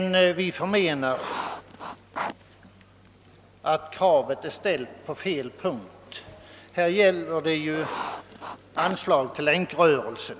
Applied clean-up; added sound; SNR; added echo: none; Writing; 9 dB; none.